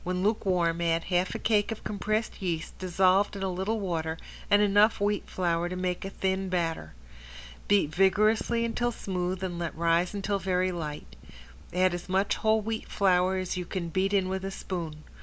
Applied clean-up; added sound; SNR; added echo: none; none; none; none.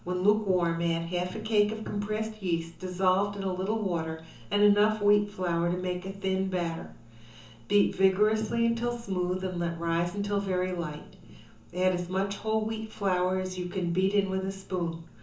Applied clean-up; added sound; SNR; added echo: none; none; none; reverberation time 0.8 s.